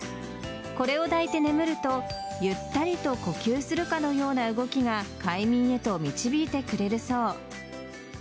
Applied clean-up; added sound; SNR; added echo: none; none; none; none.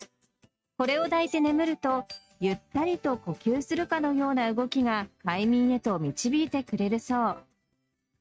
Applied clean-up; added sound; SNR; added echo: neural mask model RNNoise.